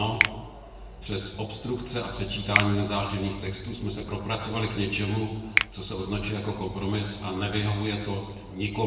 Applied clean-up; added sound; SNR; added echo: none; Finger snapping; 4 dB; reverberation time 1.2 s.